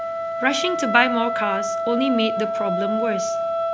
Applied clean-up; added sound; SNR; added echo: none; Wind instrument, woodwind instrument; 0 dB; none.